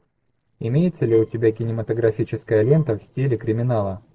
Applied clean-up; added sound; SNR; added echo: neural separator model SepFormer DNS4.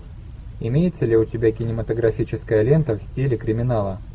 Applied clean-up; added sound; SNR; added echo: none; none; none; none.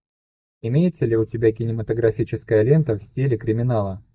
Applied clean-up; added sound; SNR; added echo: neural mask model DeepFilterNet 3.